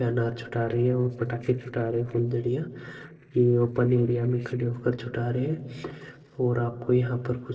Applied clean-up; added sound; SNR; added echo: neural separator model SepFormer DNS4.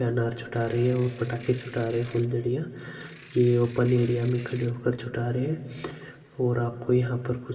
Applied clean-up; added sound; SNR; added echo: none; Ratchet, pawl / Percussion; 16 dB; reverberation time 2.2 s.